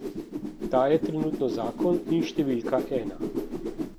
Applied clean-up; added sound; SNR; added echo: none; Whoosh, swoosh, swish; 4 dB; none.